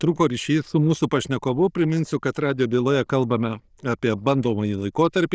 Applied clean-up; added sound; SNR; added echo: neural diffusion model UNIVERSE++.